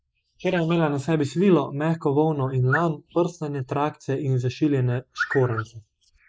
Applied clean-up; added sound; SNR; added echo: neural mask model Resemble Enhance denoiser.